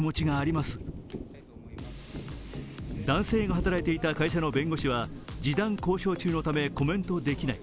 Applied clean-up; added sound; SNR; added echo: none; Thunder; 10 dB; none.